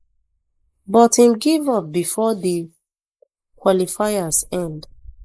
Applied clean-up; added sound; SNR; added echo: neural mask model Resemble Enhance denoiser.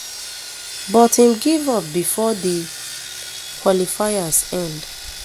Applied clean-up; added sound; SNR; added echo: none; Sawing; 12 dB; none.